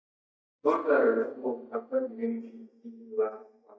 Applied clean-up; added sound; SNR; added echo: neural mask model DeepFilterNet 3.